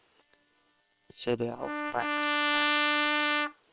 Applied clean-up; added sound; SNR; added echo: neural separator model SepFormer WHAM!.